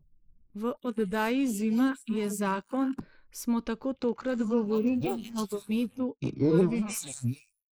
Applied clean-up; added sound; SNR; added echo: neural mask model Resemble Enhance denoiser.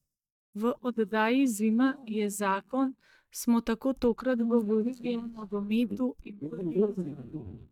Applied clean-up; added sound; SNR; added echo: neural mask model DeepFilterNet 3.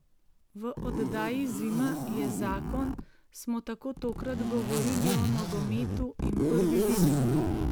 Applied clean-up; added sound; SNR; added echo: none; Zipper (clothing); -3 dB; none.